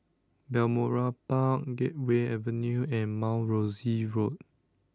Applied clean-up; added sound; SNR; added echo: none; none; none; none.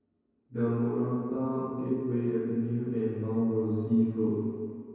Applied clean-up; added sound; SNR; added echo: none; none; none; reverberation time 2.2 s.